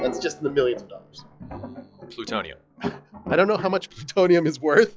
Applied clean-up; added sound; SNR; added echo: classical method log-MMSE.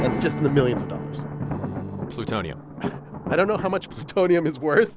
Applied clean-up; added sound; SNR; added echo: none; Thunder + Strum; 6 dB; none.